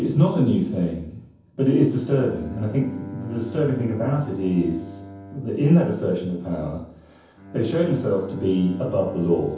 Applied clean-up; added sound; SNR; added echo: none; Bowed string instrument; 16 dB; reverberation time 0.7 s.